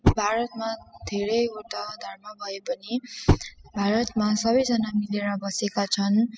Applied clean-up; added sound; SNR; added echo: classical method spectral subtraction.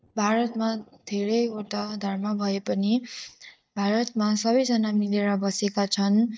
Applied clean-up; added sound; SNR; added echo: neural mask model DeepFilterNet 3.